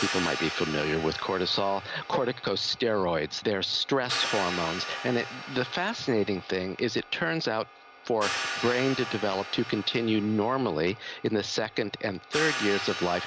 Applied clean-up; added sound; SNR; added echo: none; Hi-hat; 8 dB; none.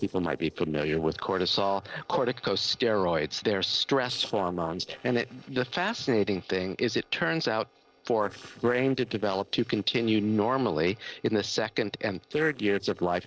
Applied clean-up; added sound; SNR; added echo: neural separator model SepFormer DNS4.